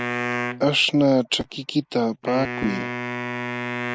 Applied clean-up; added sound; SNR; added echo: none; Wind instrument, woodwind instrument; 6 dB; none.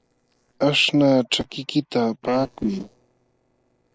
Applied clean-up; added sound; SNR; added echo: neural separator model SepFormer DNS4.